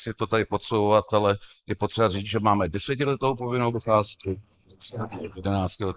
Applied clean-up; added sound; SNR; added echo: neural mask model Resemble Enhance denoiser.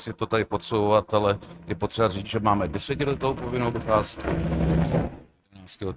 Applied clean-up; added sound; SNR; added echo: neural mask model RNNoise.